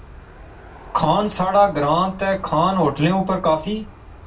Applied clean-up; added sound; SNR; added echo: none; Aircraft; 19 dB; reverberation time 0.2 s.